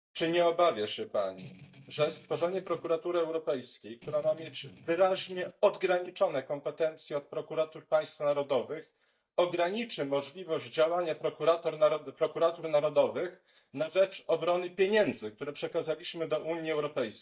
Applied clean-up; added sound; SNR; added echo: neural mask model DeepFilterNet 3.